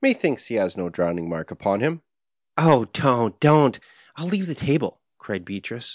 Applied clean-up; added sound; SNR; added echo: none; none; none; none.